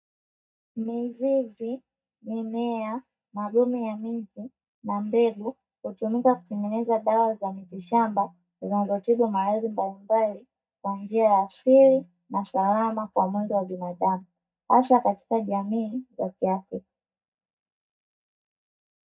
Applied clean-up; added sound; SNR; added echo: neural mask model DeepFilterNet 3.